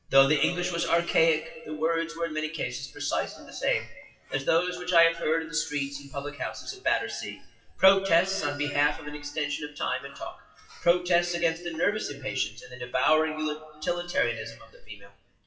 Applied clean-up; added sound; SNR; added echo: classical method WPE with log-MMSE.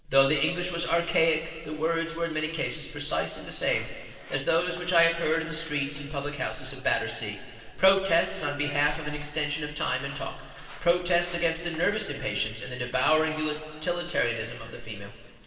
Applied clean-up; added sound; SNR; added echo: neural separator model SepFormer DNS4.